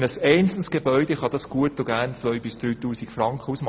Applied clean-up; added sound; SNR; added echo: none; none; none; none.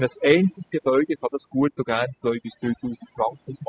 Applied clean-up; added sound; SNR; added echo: classical method spectral subtraction.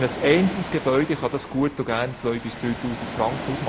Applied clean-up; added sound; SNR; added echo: none; Ocean; 10 dB; none.